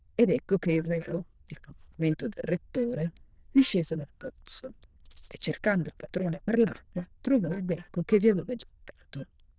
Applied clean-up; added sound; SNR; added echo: neural diffusion model UNIVERSE++.